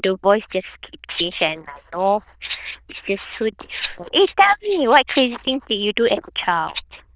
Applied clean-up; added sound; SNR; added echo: neural diffusion model UNIVERSE++.